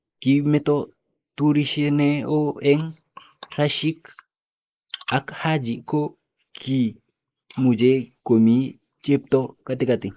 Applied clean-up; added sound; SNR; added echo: neural mask model Resemble Enhance denoiser.